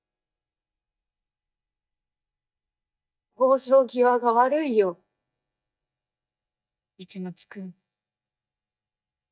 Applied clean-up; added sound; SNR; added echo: neural mask model DeepFilterNet 3.